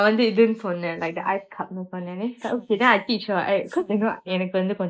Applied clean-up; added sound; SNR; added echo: neural mask model Resemble Enhance denoiser.